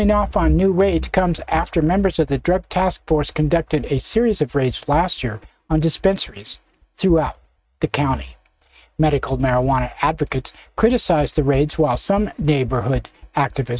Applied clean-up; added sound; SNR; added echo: neural mask model RNNoise.